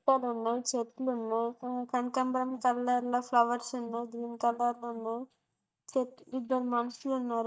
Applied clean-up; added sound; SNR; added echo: neural mask model DeepFilterNet 3.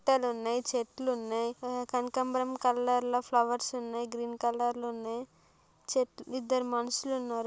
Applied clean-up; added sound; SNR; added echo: none; none; none; none.